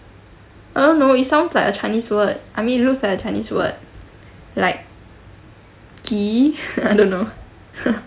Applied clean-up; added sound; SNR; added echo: none; none; none; none.